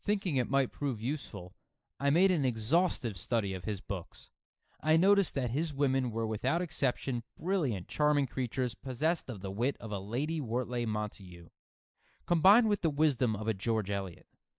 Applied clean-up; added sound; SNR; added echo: neural mask model Resemble Enhance denoiser.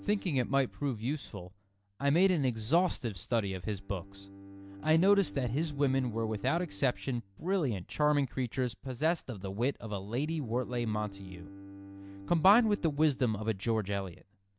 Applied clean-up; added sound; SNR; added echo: none; Bowed string instrument; 19 dB; none.